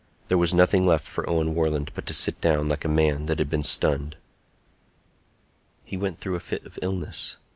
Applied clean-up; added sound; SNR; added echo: none; none; none; none.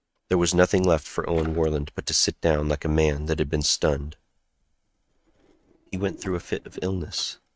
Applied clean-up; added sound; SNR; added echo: neural mask model RNNoise.